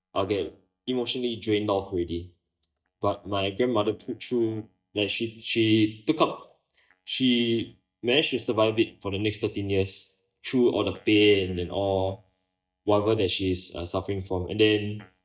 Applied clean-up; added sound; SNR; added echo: neural mask model DeepFilterNet 3.